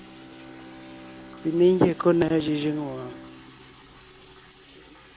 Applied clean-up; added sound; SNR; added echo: none; Bowed string instrument + Liquid; 17 dB; none.